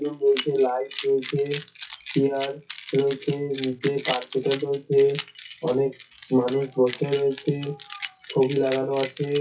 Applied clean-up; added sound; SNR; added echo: classical method WPE with log-MMSE.